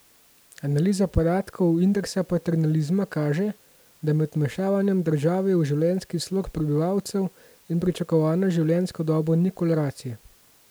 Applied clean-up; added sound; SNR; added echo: none; none; none; none.